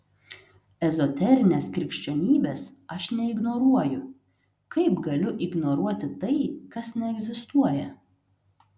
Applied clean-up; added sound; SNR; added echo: none; none; none; none.